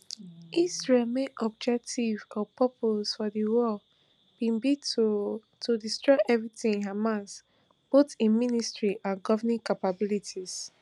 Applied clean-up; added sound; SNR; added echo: none; none; none; none.